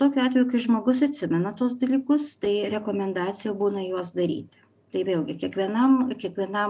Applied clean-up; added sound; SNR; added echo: none; none; none; none.